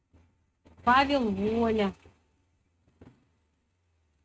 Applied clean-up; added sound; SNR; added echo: neural mask model RNNoise.